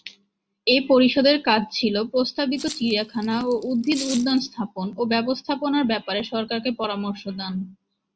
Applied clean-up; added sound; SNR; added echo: none; Rattle (instrument); 15 dB; none.